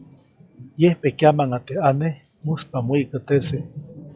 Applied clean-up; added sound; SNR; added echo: classical method log-MMSE.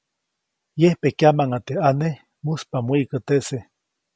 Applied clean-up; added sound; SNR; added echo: none; none; none; none.